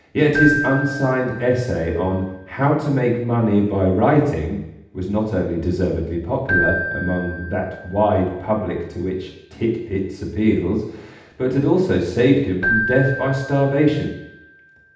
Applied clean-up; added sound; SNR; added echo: none; Keyboard (musical); 10 dB; reverberation time 0.8 s.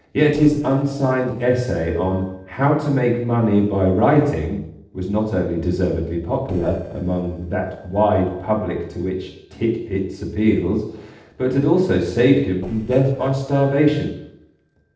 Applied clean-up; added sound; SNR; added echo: neural separator model SepFormer DNS4.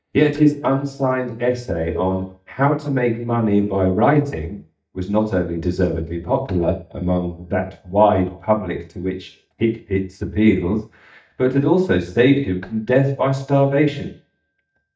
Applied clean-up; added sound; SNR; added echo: neural mask model DeepFilterNet 3.